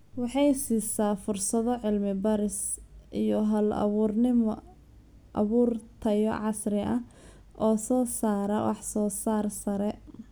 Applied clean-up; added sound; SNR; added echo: none; none; none; none.